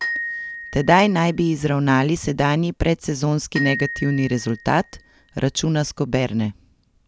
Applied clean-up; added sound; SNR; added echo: none; Glockenspiel; 13 dB; none.